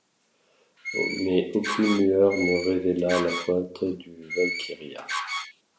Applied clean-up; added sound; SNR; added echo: none; Door; 7 dB; none.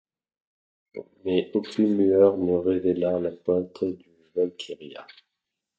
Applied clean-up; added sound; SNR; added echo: neural mask model DeepFilterNet 3.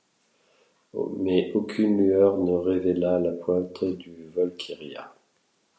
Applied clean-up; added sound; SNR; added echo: none; none; none; none.